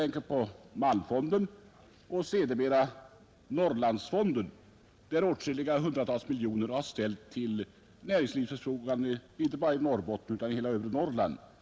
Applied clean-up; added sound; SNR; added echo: none; none; none; none.